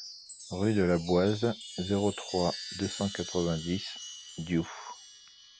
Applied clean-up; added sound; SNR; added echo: none; Chime; 12 dB; none.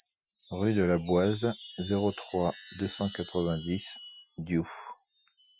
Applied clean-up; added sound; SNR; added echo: classical method Wiener filter.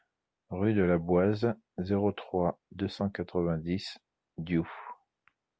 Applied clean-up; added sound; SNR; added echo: none; none; none; none.